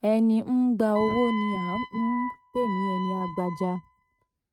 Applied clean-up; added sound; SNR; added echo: neural mask model RNNoise.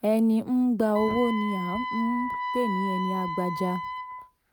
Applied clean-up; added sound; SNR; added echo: none; Wind instrument, woodwind instrument; 6 dB; none.